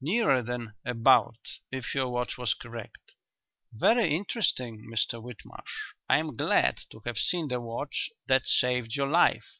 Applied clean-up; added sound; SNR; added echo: none; none; none; none.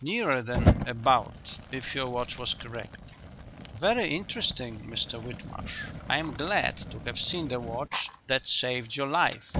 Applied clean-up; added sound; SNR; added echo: none; Fire; 4 dB; none.